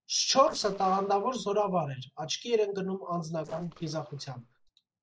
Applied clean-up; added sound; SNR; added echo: neural separator model SepFormer DNS4.